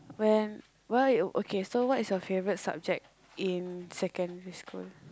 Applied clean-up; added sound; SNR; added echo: none; none; none; none.